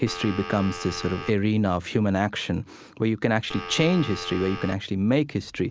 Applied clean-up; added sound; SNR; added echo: none; Telephone; 11 dB; none.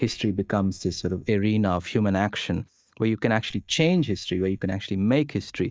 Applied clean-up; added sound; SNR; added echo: neural mask model DeepFilterNet 3.